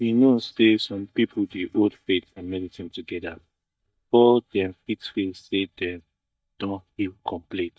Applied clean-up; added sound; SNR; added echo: neural mask model DeepFilterNet 3.